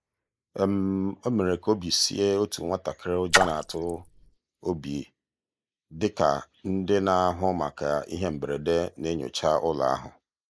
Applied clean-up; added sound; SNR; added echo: neural mask model Resemble Enhance denoiser.